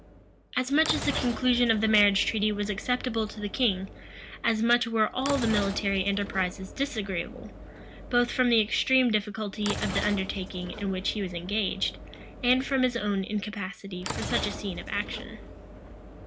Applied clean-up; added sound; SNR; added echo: none; Sliding door / Train; 10 dB; none.